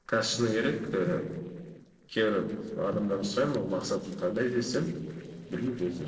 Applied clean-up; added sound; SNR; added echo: neural separator model SepFormer DNS4.